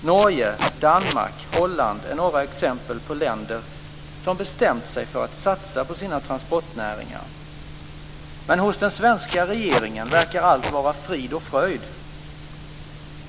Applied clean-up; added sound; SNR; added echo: none; Packing tape, duct tape; 7 dB; none.